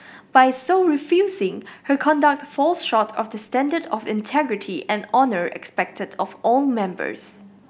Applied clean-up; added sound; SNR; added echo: none; none; none; none.